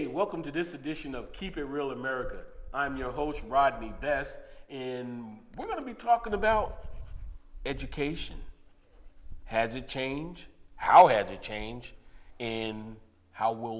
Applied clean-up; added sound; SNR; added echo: none; Dog; 13 dB; none.